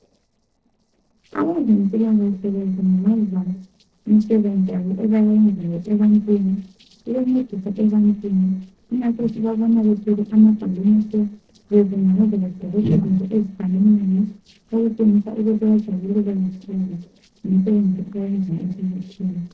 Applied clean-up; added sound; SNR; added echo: neural separator model SepFormer DNS4.